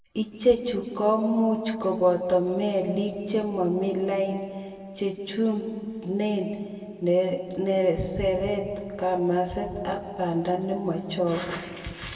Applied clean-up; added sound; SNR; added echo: none; none; none; reverberation time 1.8 s.